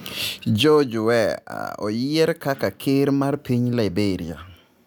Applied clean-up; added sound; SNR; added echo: none; none; none; none.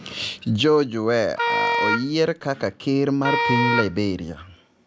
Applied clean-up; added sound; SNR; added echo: none; Wind instrument, woodwind instrument; 1 dB; none.